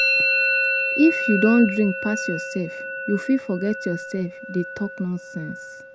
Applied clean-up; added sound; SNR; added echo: none; Musical instrument; 2 dB; none.